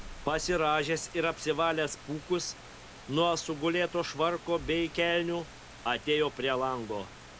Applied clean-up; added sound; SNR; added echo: none; Rain; 16 dB; none.